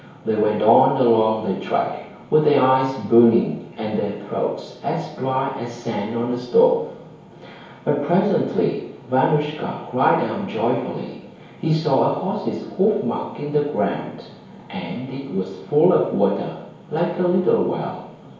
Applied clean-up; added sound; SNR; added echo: none; none; none; reverberation time 1.0 s.